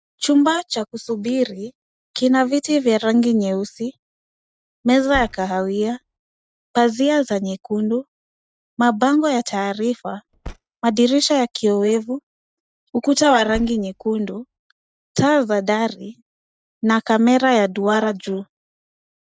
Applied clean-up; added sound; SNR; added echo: neural mask model RNNoise.